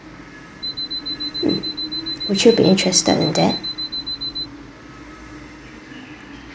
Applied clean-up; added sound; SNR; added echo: none; Alarm; 5 dB; none.